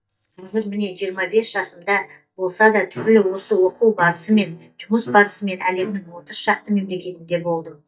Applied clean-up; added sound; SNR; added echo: neural mask model DeepFilterNet 3.